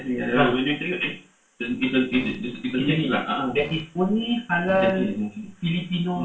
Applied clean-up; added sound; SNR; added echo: none; Fart; 17 dB; reverberation time 0.3 s.